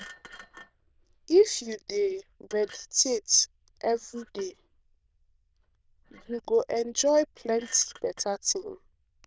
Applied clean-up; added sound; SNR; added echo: neural diffusion model UNIVERSE++.